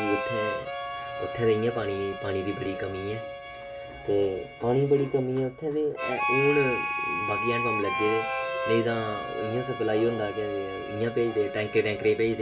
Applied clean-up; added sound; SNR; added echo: none; Harmonica; 5 dB; reverberation time 0.2 s.